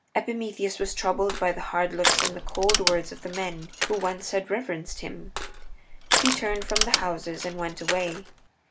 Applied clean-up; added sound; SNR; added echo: none; Crushing; 0 dB; none.